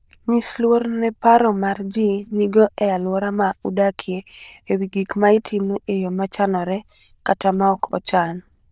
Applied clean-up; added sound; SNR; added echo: neural diffusion model UNIVERSE++.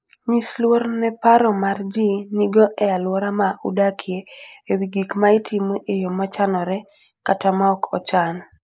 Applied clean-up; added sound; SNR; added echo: neural mask model Resemble Enhance denoiser.